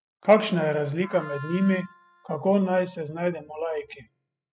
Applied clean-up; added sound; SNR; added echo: classical method spectral subtraction.